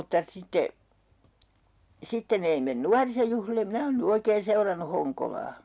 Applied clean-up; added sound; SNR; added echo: none; none; none; none.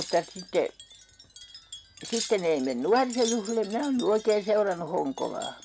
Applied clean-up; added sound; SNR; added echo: none; Wind chime; 14 dB; none.